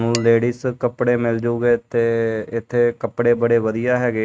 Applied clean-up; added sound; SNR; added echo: neural mask model RNNoise.